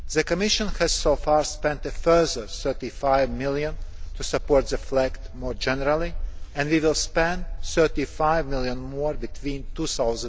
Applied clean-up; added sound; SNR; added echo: none; Bark; 6 dB; none.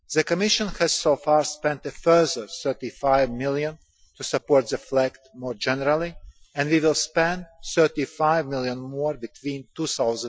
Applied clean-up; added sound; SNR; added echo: classical method Wiener filter.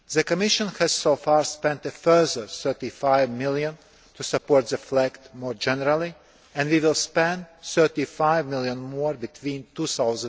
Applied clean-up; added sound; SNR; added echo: none; none; none; none.